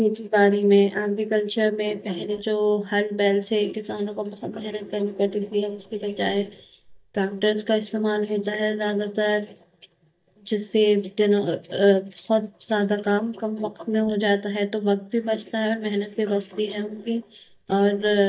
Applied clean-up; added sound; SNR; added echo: neural mask model DeepFilterNet 3.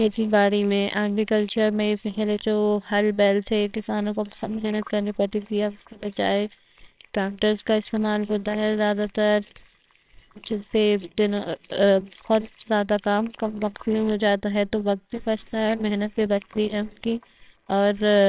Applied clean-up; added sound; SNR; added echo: neural separator model SepFormer WHAMR!.